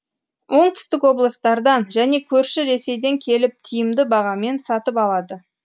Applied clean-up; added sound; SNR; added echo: none; none; none; none.